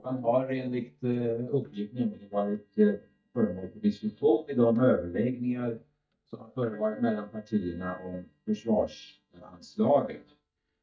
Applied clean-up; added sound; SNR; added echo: neural mask model DeepFilterNet 3.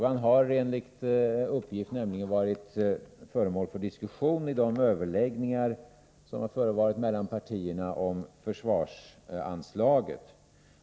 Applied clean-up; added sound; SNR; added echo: none; none; none; none.